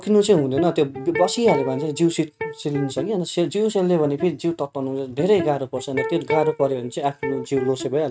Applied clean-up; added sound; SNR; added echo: neural mask model RNNoise.